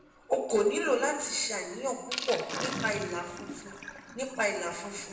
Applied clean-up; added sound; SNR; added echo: none; Sink (filling or washing); 10 dB; reverberation time 1.0 s.